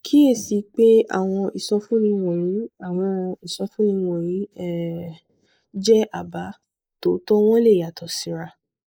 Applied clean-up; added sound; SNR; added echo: neural mask model Resemble Enhance denoiser.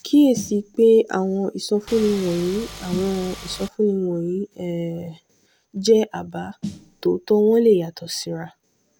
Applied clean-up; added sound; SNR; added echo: none; Engine / Car + Snare drum; 16 dB; none.